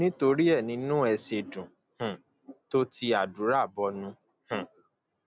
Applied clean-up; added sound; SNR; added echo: none; none; none; none.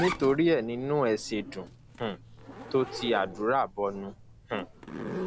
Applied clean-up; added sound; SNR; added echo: none; Zipper (clothing); 11 dB; none.